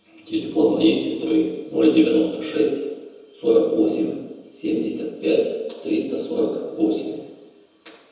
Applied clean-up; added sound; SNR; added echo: none; none; none; reverberation time 1.1 s.